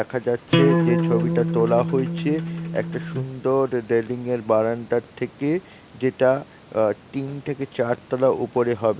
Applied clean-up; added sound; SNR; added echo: none; Acoustic guitar; 0 dB; none.